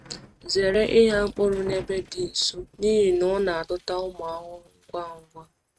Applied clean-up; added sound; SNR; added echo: neural mask model RNNoise.